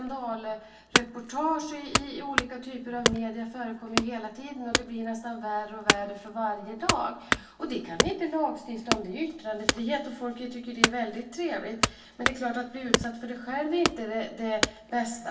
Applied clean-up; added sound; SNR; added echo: none; Wood / Domestic sounds, home sounds; -1 dB; reverberation time 0.3 s.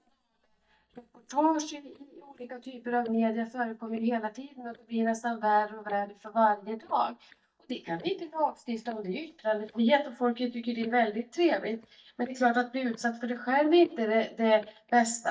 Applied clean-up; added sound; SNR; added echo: neural mask model DeepFilterNet 3.